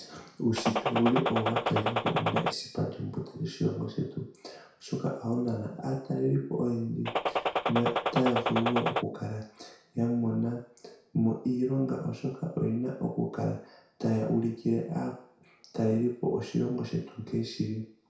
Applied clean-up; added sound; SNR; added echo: none; Gunshot, gunfire; -1 dB; reverberation time 0.5 s.